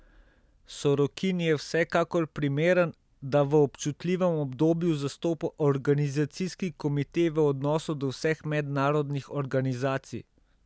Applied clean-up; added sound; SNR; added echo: none; none; none; none.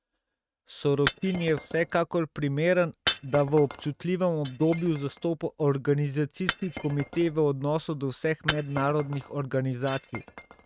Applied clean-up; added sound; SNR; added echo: neural mask model RNNoise.